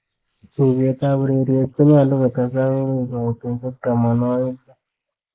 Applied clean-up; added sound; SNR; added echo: neural mask model Resemble Enhance denoiser.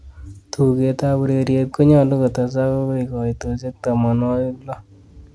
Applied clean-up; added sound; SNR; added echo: none; none; none; none.